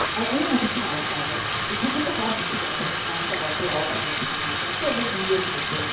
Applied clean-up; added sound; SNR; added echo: none; Bathtub (filling or washing); -2 dB; reverberation time 2.4 s.